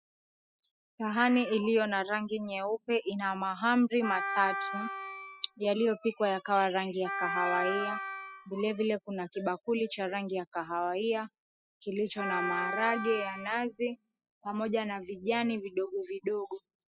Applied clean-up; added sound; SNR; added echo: classical method spectral subtraction.